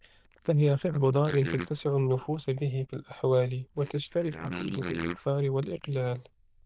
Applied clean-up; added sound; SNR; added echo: neural diffusion model UNIVERSE++.